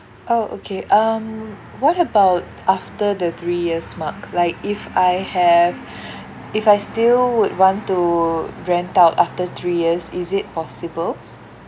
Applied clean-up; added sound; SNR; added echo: none; none; none; none.